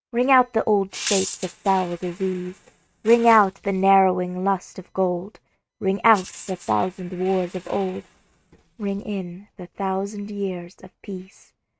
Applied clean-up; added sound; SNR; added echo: neural mask model RNNoise.